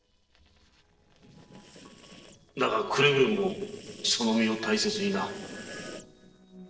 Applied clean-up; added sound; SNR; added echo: neural separator model SepFormer DNS4.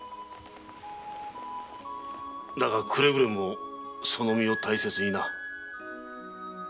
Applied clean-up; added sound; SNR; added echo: none; none; none; none.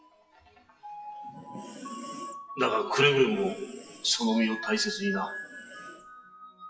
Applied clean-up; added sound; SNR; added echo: classical method WPE with log-MMSE.